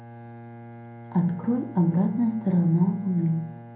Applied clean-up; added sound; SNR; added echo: none; Bowed string instrument; 17 dB; reverberation time 0.5 s.